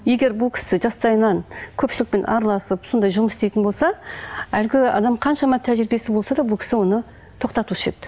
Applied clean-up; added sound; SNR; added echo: none; none; none; none.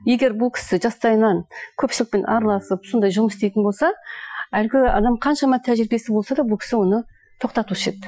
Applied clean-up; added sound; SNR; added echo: classical method Wiener filter.